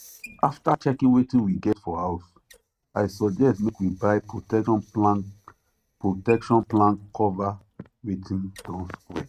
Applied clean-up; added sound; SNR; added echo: neural mask model RNNoise.